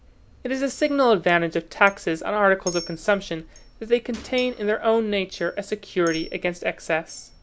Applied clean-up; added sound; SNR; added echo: none; Chink, clink + Gunshot, gunfire; 20 dB; none.